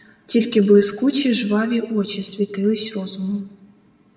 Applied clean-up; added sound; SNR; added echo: none; none; none; reverberation time 0.9 s.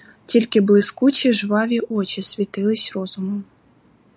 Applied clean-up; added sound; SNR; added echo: none; none; none; none.